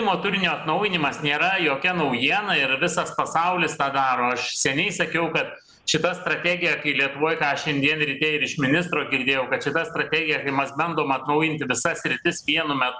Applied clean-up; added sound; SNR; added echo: none; none; none; none.